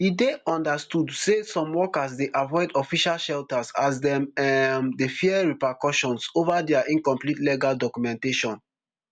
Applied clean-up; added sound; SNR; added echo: none; none; none; none.